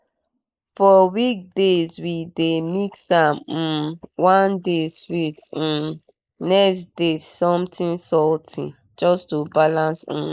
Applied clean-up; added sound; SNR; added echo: neural mask model Resemble Enhance denoiser.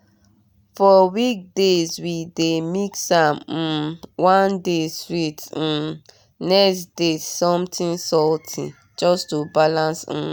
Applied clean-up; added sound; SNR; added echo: none; none; none; none.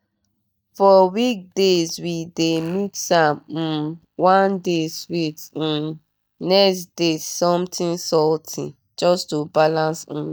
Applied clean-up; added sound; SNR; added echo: neural mask model DeepFilterNet 3.